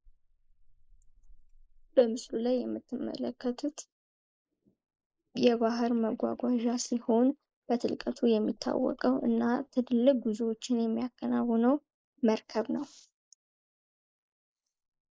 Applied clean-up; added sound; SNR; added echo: neural mask model Resemble Enhance denoiser.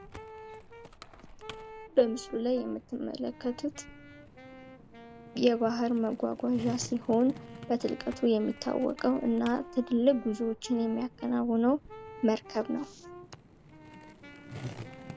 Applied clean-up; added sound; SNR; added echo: none; Skateboard + Wind instrument, woodwind instrument; 16 dB; none.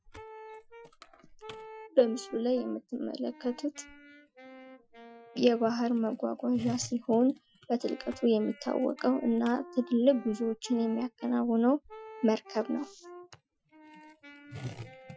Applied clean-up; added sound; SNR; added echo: classical method Wiener filter.